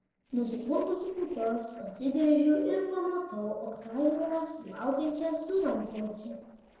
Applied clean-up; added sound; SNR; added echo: neural separator model SepFormer DNS4.